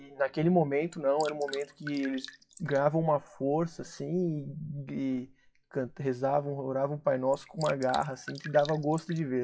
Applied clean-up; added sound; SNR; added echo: classical method WPE with log-MMSE.